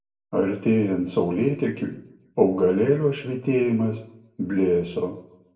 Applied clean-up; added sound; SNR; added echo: none; none; none; reverberation time 0.6 s.